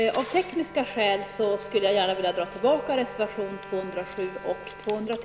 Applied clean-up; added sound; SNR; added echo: none; Bowed string instrument; 17 dB; none.